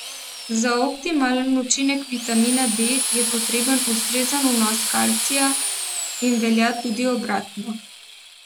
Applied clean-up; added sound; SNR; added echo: none; Drill; 4 dB; none.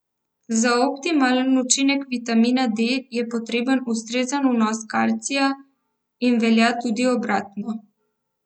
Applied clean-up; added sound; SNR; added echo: none; none; none; none.